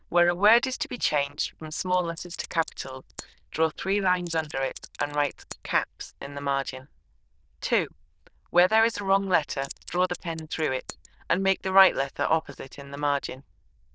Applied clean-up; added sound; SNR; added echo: neural diffusion model UNIVERSE++.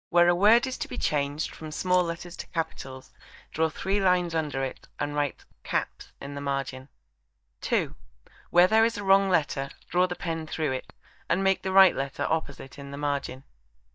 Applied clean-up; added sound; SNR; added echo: neural mask model DeepFilterNet 3.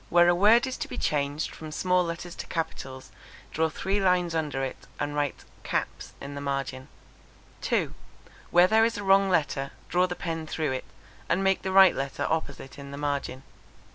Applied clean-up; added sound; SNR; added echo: none; none; none; none.